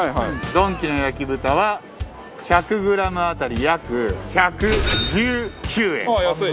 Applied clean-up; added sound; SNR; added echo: none; none; none; none.